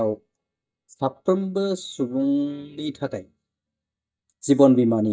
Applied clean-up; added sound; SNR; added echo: neural mask model DeepFilterNet 3.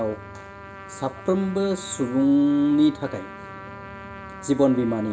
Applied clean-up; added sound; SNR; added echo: none; Trumpet; 17 dB; reverberation time 0.6 s.